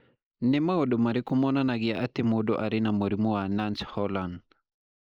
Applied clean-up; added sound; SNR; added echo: neural mask model Resemble Enhance denoiser.